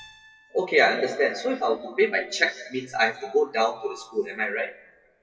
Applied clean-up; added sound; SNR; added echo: classical method WPE with log-MMSE.